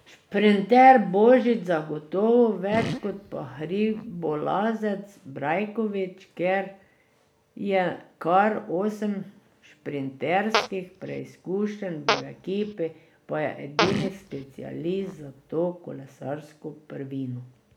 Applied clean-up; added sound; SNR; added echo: none; Fart + Fart; 7 dB; none.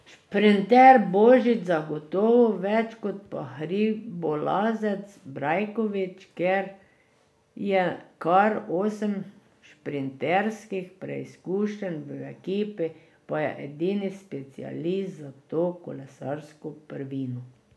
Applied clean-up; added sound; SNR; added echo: none; none; none; none.